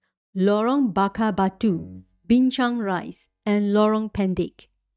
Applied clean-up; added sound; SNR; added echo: neural mask model DeepFilterNet 3.